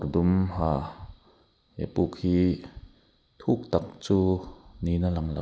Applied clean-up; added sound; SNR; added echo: none; none; none; none.